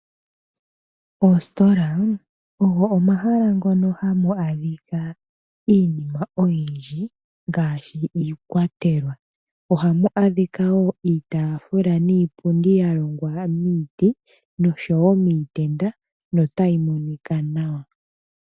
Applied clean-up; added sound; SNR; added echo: none; none; none; none.